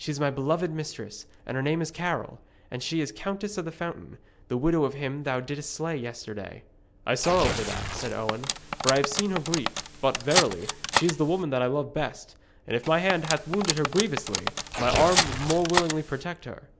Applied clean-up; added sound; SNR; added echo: none; Cutlery, silverware + Tearing; 1 dB; none.